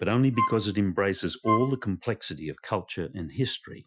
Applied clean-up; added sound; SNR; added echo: classical method Wiener filter.